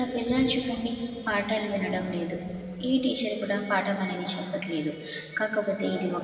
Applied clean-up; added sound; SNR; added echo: none; none; none; reverberation time 2.7 s.